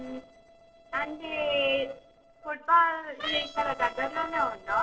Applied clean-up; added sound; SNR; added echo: neural separator model SepFormer DNS4.